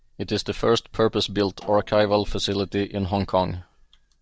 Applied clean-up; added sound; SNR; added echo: neural separator model SepFormer DNS4.